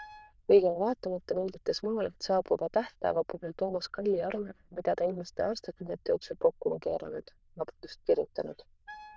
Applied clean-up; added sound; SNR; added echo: neural diffusion model UNIVERSE++.